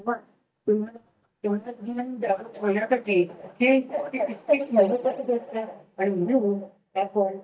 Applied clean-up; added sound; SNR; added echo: neural mask model DeepFilterNet 3.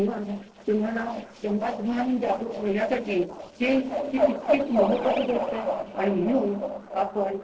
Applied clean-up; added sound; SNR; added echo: neural separator model SepFormer DNS4.